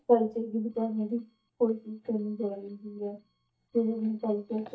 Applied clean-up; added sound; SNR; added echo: neural mask model DeepFilterNet 3.